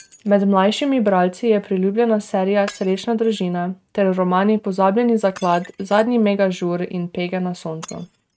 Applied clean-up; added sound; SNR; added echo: neural mask model RNNoise.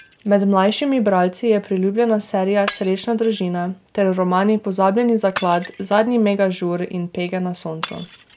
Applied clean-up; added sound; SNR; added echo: none; Shatter; 17 dB; none.